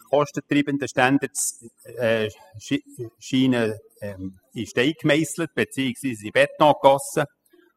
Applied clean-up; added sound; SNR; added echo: classical method spectral subtraction.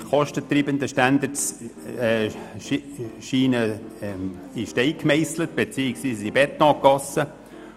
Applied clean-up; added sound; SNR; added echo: none; Piano; 20 dB; none.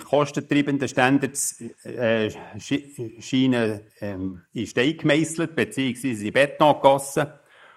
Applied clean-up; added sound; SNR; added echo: neural mask model Resemble Enhance denoiser.